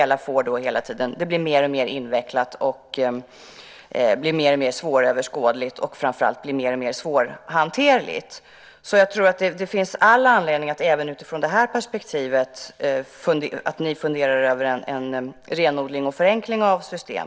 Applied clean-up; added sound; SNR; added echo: none; none; none; none.